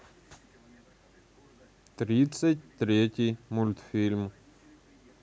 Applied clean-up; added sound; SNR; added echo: none; none; none; none.